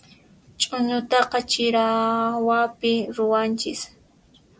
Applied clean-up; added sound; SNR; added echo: none; none; none; none.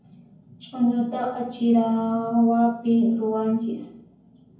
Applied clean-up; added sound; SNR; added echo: none; none; none; reverberation time 0.9 s.